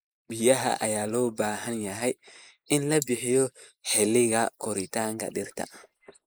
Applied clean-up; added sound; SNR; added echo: neural mask model Resemble Enhance denoiser.